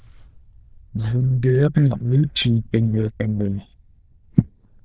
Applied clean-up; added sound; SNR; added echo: neural diffusion model UNIVERSE++.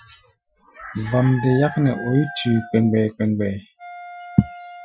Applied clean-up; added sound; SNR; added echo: classical method Wiener filter.